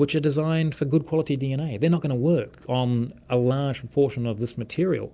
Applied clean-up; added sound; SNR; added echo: none; none; none; none.